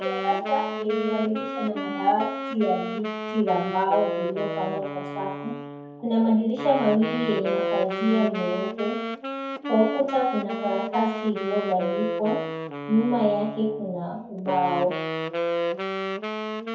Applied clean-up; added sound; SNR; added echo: none; Wind instrument, woodwind instrument; 5 dB; reverberation time 0.6 s.